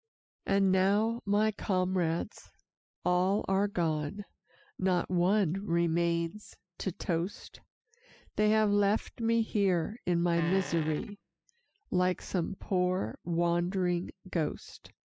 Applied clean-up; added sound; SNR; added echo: classical method spectral subtraction.